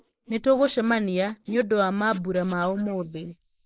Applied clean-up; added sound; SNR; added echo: neural mask model Resemble Enhance denoiser.